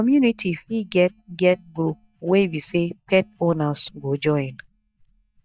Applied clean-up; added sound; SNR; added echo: neural mask model DeepFilterNet 3.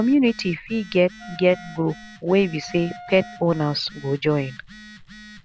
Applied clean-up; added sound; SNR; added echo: none; Telephone + Wind instrument, woodwind instrument; 19 dB; none.